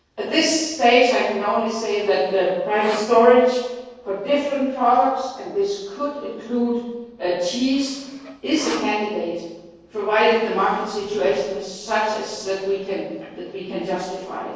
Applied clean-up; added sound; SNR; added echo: neural separator model SepFormer DNS4.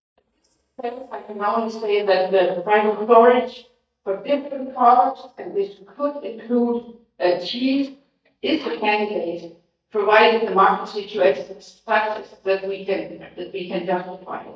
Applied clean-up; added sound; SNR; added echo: neural mask model DeepFilterNet 3.